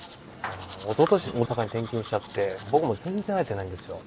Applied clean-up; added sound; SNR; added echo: none; Domestic sounds, home sounds; 14 dB; none.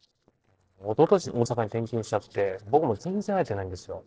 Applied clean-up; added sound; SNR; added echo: neural separator model SepFormer DNS4.